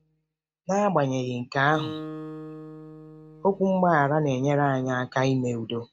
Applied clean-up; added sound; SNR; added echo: neural mask model RNNoise.